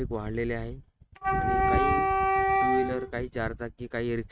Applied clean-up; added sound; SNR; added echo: neural mask model RNNoise.